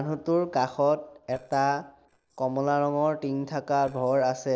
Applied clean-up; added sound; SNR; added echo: neural separator model SepFormer DNS4.